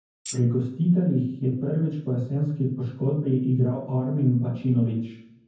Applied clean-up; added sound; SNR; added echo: none; Tambourine; 16 dB; reverberation time 0.9 s.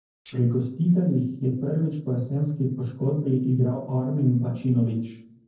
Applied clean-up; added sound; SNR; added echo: neural separator model SepFormer DNS4.